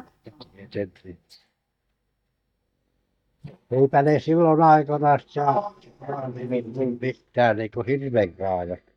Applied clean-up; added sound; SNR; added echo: neural mask model DeepFilterNet 3.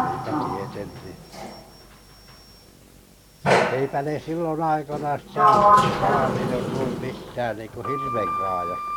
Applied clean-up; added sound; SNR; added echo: none; Sliding door; -5 dB; none.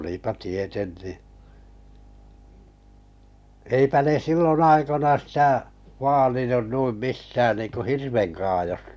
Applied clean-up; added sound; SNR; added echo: none; none; none; none.